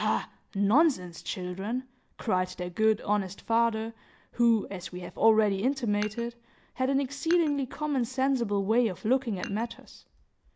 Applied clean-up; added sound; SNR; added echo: none; Dishes, pots, and pans; 19 dB; none.